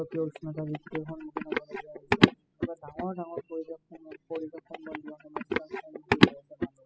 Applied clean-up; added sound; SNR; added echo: classical method spectral subtraction.